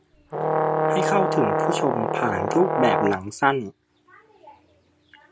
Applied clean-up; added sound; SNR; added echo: none; Brass instrument; -3 dB; none.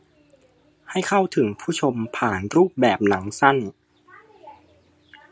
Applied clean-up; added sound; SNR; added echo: none; none; none; none.